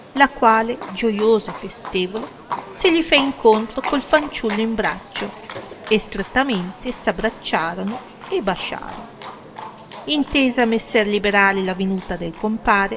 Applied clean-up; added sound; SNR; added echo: none; Livestock, farm animals, working animals; 14 dB; reverberation time 1.2 s.